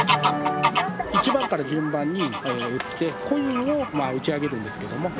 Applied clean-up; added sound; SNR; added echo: none; Bird vocalization, bird call, bird song / Fowl; 3 dB; none.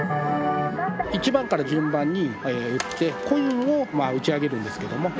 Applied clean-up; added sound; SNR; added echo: none; none; none; none.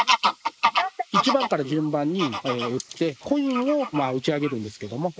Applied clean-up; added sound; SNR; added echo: neural mask model Resemble Enhance denoiser.